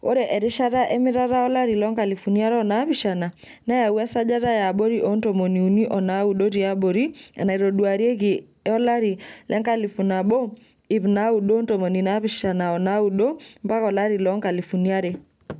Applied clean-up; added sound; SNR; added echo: none; none; none; none.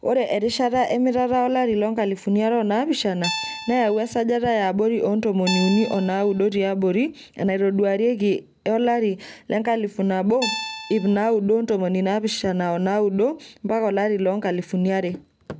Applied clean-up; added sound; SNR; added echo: none; Guitar; 9 dB; none.